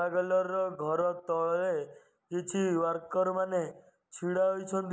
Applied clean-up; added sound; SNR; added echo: none; none; none; none.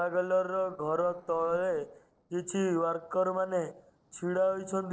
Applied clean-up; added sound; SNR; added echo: neural separator model SepFormer DNS4.